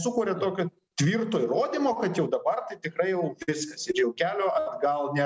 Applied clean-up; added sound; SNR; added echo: none; none; none; none.